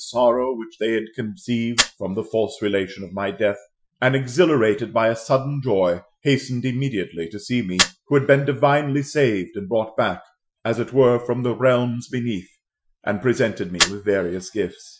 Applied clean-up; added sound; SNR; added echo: classical method Wiener filter.